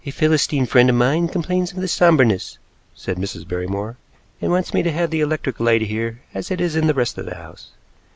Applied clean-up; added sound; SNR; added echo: none; none; none; none.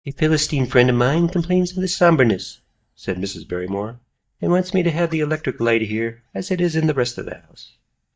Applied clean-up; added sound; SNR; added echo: neural mask model DeepFilterNet 3.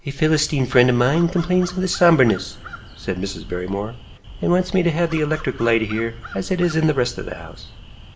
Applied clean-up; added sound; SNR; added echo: none; Crow; 17 dB; reverberation time 0.5 s.